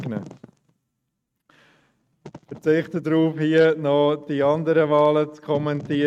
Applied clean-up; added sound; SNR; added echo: neural mask model RNNoise.